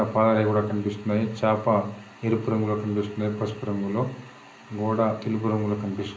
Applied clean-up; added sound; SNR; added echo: none; none; none; reverberation time 0.5 s.